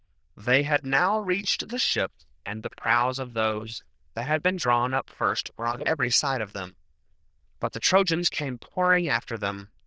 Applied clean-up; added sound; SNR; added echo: neural diffusion model UNIVERSE++.